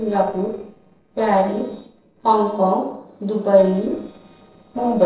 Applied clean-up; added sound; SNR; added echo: neural separator model SepFormer DNS4.